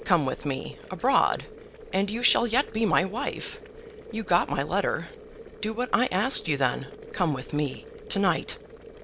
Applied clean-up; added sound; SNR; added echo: none; Boiling; 17 dB; none.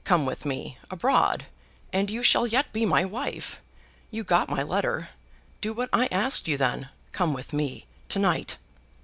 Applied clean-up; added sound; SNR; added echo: none; none; none; none.